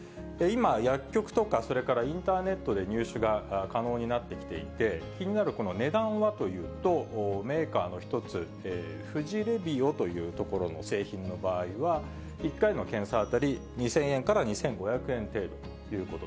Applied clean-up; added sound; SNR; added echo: none; none; none; none.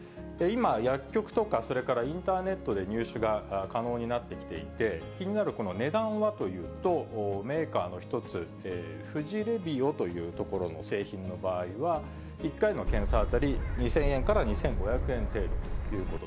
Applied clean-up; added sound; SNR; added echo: none; Gull, seagull / Wind; -1 dB; none.